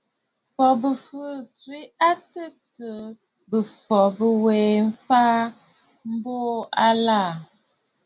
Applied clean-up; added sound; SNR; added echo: none; none; none; none.